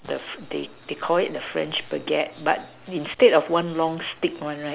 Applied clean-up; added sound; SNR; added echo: none; none; none; none.